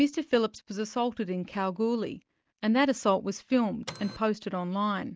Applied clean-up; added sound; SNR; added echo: none; Printer; 12 dB; none.